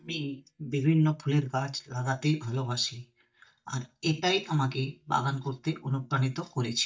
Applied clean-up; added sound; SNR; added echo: neural mask model DeepFilterNet 3.